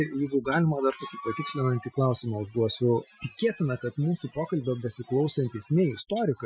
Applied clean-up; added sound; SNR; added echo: classical method Wiener filter.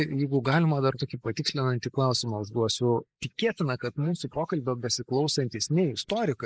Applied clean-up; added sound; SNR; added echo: neural mask model Resemble Enhance denoiser.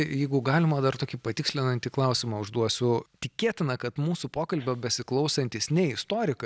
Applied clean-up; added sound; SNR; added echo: none; none; none; none.